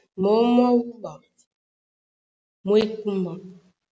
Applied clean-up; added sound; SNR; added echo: none; none; none; none.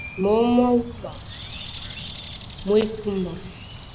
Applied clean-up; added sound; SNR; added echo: none; Bird; 12 dB; none.